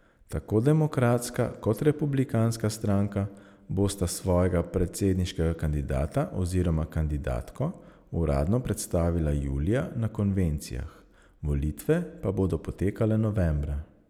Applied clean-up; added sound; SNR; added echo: none; none; none; none.